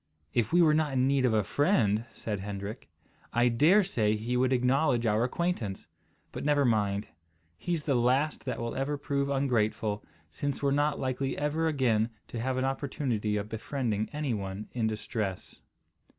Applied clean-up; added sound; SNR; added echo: none; none; none; none.